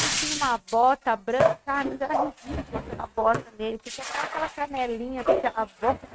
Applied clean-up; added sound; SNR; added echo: neural mask model RNNoise.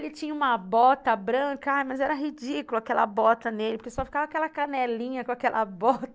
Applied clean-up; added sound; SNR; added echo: none; none; none; none.